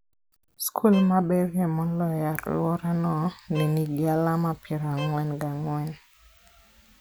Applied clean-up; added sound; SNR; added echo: none; Bowed string instrument; 18 dB; none.